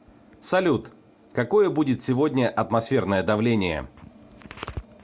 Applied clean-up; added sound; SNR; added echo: none; none; none; none.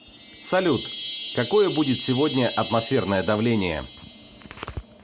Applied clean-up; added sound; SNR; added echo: none; Chime; 12 dB; none.